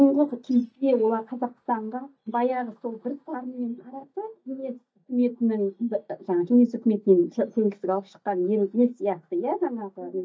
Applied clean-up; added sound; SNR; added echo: neural mask model DeepFilterNet 3.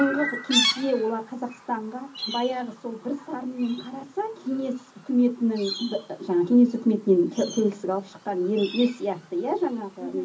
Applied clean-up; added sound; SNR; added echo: none; Chirp, tweet; 10 dB; reverberation time 0.4 s.